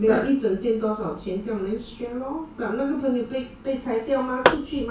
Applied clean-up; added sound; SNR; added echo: none; Tap / Hammer; 0 dB; reverberation time 0.3 s.